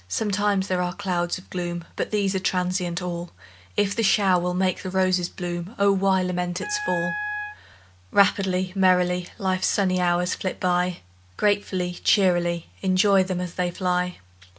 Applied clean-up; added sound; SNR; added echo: none; Wind instrument, woodwind instrument; 9 dB; none.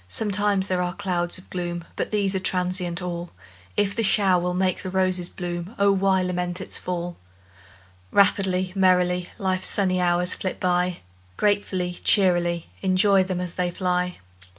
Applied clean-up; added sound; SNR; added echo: none; none; none; none.